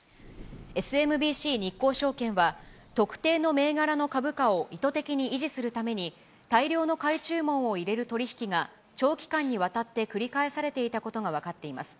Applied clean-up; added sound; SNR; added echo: none; none; none; none.